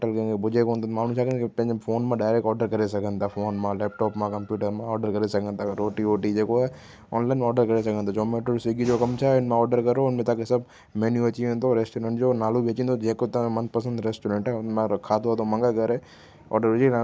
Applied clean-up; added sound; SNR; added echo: none; none; none; none.